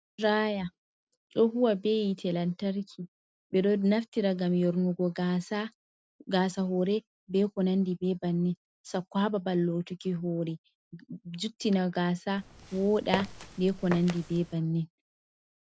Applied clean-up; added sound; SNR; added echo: none; Walk, footsteps; 10 dB; none.